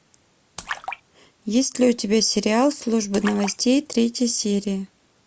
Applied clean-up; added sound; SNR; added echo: none; Splash, splatter; 16 dB; none.